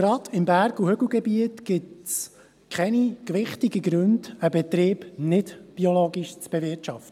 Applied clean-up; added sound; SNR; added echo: none; none; none; none.